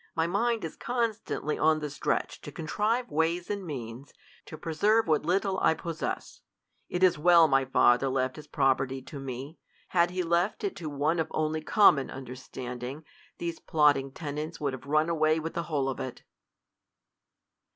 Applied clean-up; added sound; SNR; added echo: none; none; none; none.